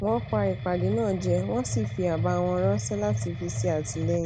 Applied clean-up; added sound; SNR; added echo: none; Mechanisms; 4 dB; none.